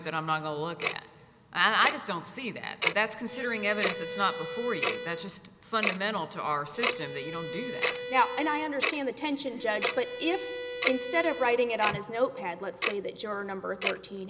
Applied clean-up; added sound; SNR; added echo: none; Bowed string instrument + Tick-tock; 4 dB; none.